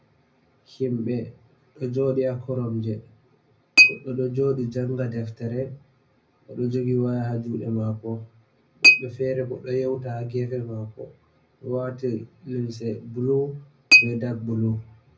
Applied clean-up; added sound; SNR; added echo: none; Chink, clink; 0 dB; reverberation time 0.4 s.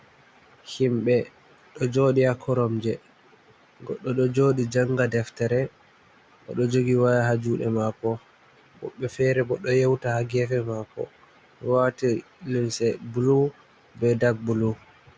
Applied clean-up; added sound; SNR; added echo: none; none; none; none.